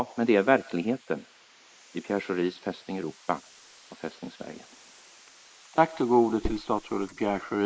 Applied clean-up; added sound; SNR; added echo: neural mask model Resemble Enhance denoiser.